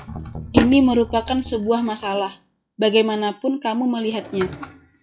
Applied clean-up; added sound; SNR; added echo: classical method log-MMSE.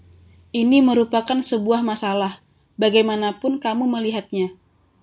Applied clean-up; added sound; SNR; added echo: none; none; none; none.